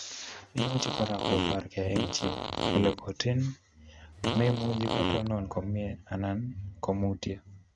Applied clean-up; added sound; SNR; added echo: neural mask model RNNoise.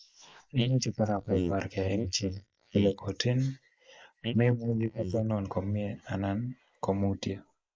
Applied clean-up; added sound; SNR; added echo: neural mask model Resemble Enhance denoiser.